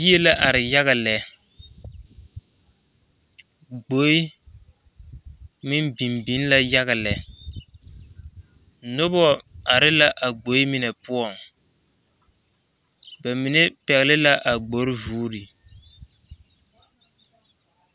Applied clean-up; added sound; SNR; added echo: none; none; none; none.